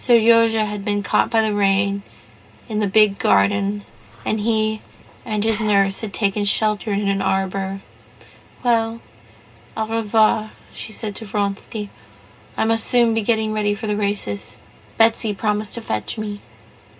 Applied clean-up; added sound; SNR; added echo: none; Liquid; 18 dB; reverberation time 0.2 s.